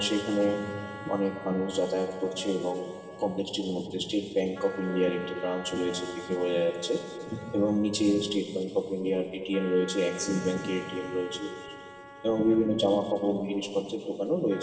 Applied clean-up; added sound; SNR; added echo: none; Wind instrument, woodwind instrument; 16 dB; reverberation time 2.7 s.